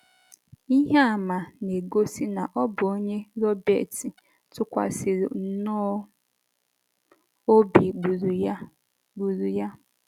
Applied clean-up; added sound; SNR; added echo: none; none; none; none.